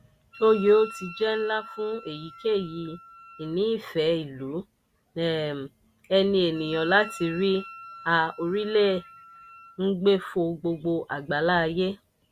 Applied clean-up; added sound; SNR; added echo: none; Wind instrument, woodwind instrument; 18 dB; none.